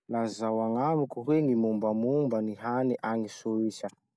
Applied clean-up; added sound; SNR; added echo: none; none; none; none.